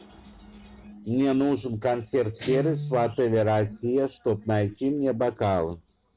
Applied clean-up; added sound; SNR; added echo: none; Guitar; 15 dB; none.